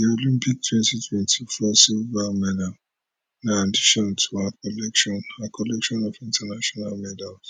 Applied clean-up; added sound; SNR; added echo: none; none; none; none.